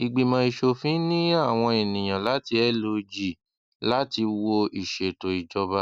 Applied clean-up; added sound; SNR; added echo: none; none; none; none.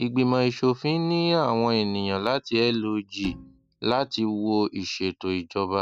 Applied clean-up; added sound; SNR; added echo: none; Bowed string instrument; 18 dB; none.